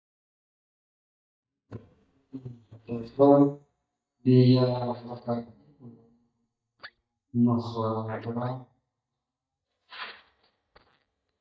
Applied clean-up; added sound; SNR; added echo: neural mask model DeepFilterNet 3.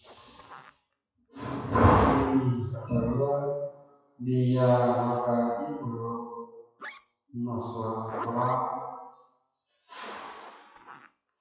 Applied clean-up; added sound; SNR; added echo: classical method WPE with log-MMSE.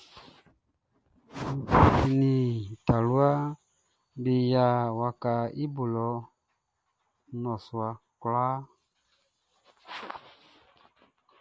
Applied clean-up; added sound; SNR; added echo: none; none; none; none.